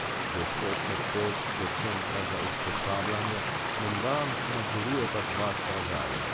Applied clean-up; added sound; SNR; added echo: none; Stream; -4 dB; none.